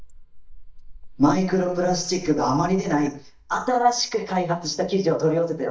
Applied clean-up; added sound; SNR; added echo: neural mask model DeepFilterNet 3.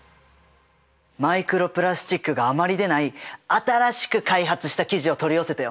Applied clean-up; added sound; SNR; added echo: none; none; none; none.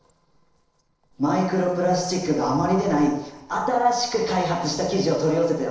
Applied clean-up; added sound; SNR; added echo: neural separator model SepFormer DNS4.